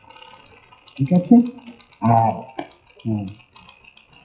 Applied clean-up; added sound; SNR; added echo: classical method WPE with log-MMSE.